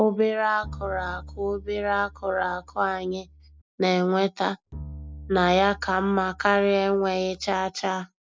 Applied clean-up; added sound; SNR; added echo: none; Bowed string instrument; 17 dB; none.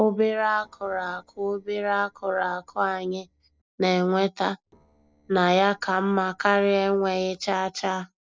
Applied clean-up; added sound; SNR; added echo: neural separator model SepFormer DNS4.